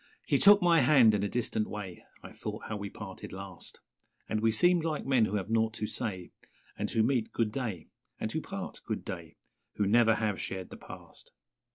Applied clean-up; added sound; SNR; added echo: none; none; none; none.